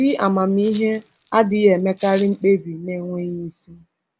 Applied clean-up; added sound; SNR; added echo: none; Rattle (instrument); 17 dB; none.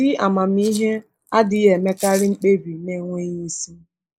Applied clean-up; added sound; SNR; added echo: neural mask model Resemble Enhance denoiser.